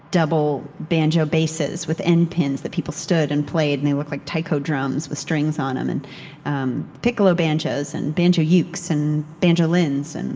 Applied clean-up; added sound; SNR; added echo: none; none; none; reverberation time 1.7 s.